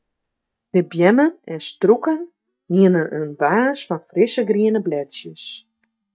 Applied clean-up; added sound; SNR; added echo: neural mask model DeepFilterNet 3.